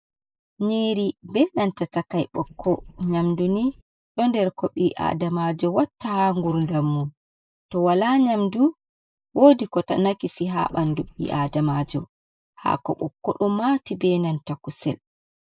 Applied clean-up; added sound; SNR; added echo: neural mask model Resemble Enhance denoiser.